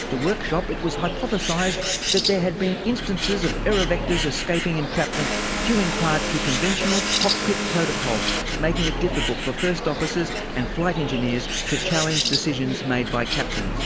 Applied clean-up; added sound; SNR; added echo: none; Vehicle + Bird; 0 dB; none.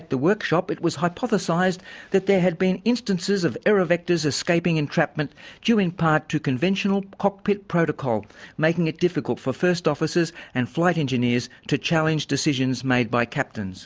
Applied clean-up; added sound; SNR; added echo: none; none; none; none.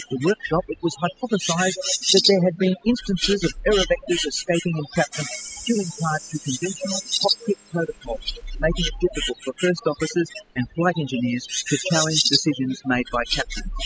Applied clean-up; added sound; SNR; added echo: classical method spectral subtraction.